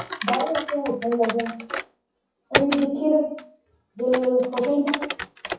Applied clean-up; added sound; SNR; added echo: classical method WPE with log-MMSE.